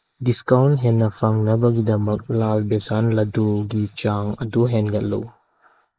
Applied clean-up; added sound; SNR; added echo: neural mask model Resemble Enhance denoiser.